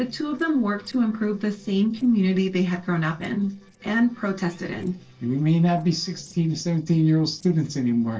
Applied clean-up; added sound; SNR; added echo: neural separator model SepFormer DNS4.